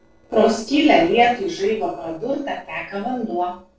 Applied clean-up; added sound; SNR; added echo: neural separator model SepFormer DNS4.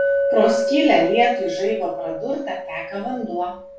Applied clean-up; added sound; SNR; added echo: none; Chink, clink; 2 dB; reverberation time 0.3 s.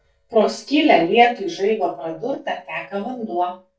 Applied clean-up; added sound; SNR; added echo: neural mask model DeepFilterNet 3.